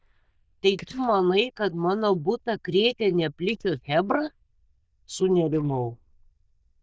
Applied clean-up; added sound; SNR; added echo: neural diffusion model UNIVERSE++.